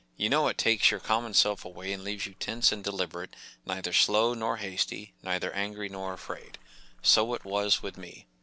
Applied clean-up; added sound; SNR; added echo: none; Splash, splatter; 17 dB; none.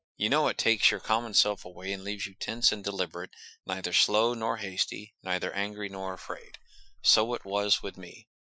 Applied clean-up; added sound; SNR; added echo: classical method Wiener filter.